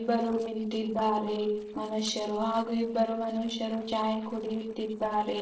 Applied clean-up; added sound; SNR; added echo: neural separator model SepFormer DNS4.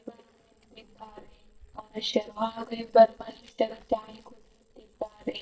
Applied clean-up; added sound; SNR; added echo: neural mask model DeepFilterNet 3.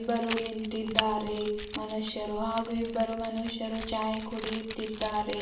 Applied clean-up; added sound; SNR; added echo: none; Keys jangling; 2 dB; reverberation time 0.7 s.